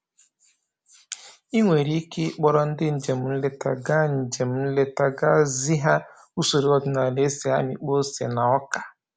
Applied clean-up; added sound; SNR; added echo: none; none; none; none.